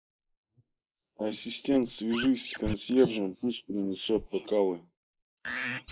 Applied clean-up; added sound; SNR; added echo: neural mask model Resemble Enhance denoiser.